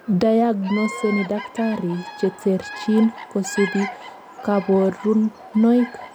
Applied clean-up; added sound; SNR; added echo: none; Bird vocalization, bird call, bird song; 14 dB; none.